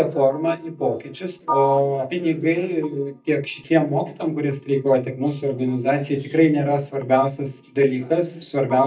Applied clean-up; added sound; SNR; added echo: neural mask model DeepFilterNet 3.